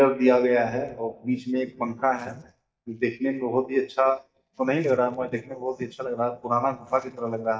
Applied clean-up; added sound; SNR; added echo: neural mask model DeepFilterNet 3.